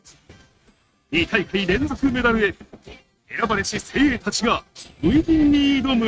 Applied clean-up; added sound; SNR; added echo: neural mask model RNNoise.